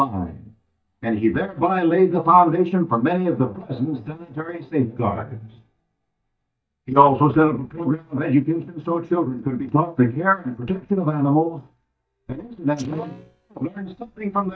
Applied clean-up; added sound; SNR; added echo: neural mask model DeepFilterNet 3.